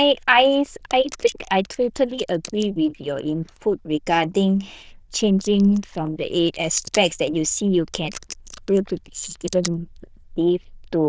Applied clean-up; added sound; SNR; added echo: neural diffusion model UNIVERSE++.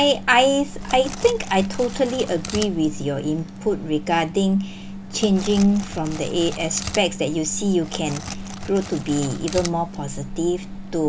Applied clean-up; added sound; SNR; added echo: none; Crackle + Crackle; 12 dB; none.